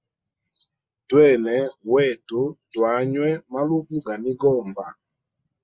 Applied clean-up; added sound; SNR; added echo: none; none; none; none.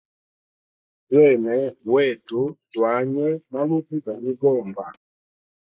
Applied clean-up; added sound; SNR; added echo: neural mask model Resemble Enhance denoiser.